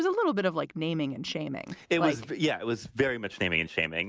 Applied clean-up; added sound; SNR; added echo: none; none; none; none.